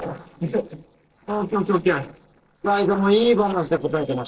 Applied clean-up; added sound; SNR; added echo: neural separator model SepFormer DNS4.